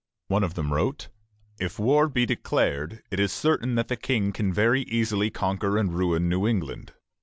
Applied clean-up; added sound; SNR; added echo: none; none; none; none.